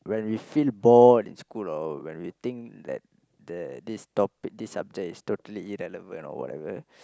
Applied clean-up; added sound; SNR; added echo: none; none; none; none.